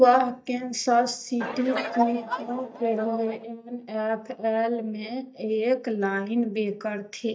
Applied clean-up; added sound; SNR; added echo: neural mask model DeepFilterNet 3.